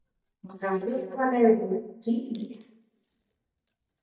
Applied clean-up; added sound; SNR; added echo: neural mask model DeepFilterNet 3.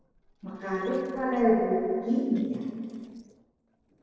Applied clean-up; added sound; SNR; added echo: neural separator model SepFormer DNS4.